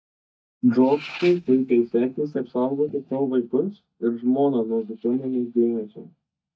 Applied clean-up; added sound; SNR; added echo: neural mask model DeepFilterNet 3.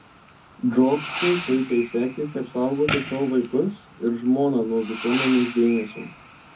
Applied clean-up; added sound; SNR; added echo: none; Fireworks; 11 dB; reverberation time 0.3 s.